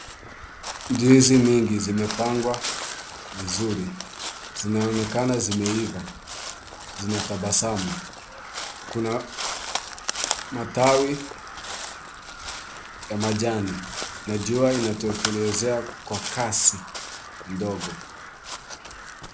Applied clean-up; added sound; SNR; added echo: none; Crow; 9 dB; none.